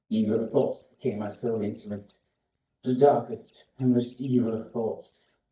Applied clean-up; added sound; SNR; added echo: neural mask model DeepFilterNet 3.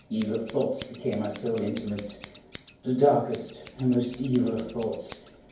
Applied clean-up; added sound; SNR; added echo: none; Scissors; 9 dB; reverberation time 0.9 s.